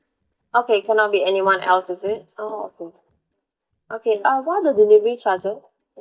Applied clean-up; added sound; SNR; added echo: neural mask model DeepFilterNet 3.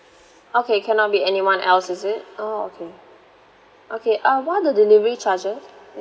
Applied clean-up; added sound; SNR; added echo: none; none; none; none.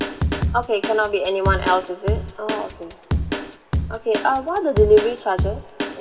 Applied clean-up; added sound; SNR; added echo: none; Drum kit; 3 dB; reverberation time 1.1 s.